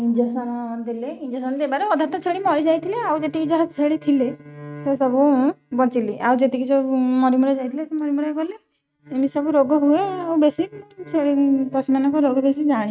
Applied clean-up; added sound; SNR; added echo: neural mask model RNNoise.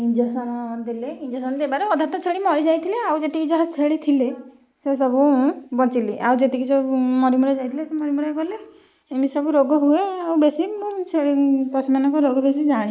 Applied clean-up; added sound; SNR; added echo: neural mask model Resemble Enhance denoiser.